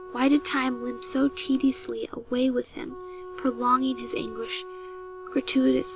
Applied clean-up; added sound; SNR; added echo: none; Wind instrument, woodwind instrument; 14 dB; none.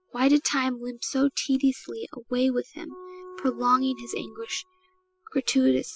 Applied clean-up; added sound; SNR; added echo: classical method spectral subtraction.